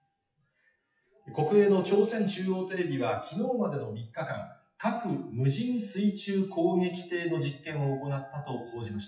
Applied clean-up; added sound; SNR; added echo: classical method WPE with log-MMSE.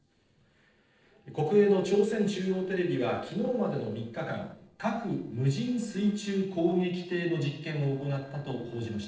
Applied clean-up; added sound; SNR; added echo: neural separator model SepFormer DNS4.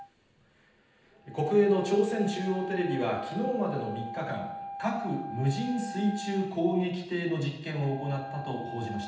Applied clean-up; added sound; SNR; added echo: none; Wind instrument, woodwind instrument; 11 dB; reverberation time 0.9 s.